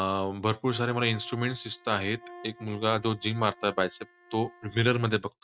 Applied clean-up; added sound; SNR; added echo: neural mask model RNNoise.